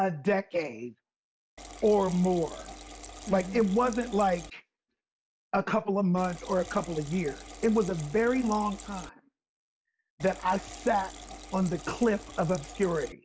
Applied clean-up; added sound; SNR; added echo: none; Liquid; 15 dB; none.